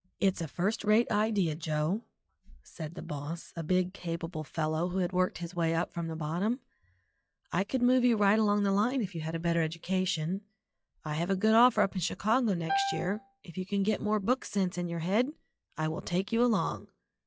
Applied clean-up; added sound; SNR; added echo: classical method log-MMSE.